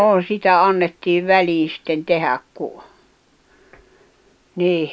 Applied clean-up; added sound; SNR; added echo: none; none; none; none.